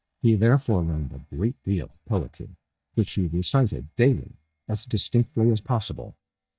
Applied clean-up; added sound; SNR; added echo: neural mask model DeepFilterNet 3.